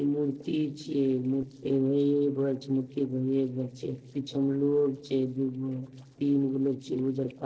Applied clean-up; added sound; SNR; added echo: neural separator model SepFormer DNS4.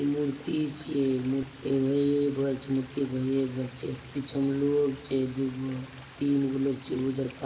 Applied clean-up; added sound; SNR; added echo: none; Stream; 19 dB; reverberation time 1.6 s.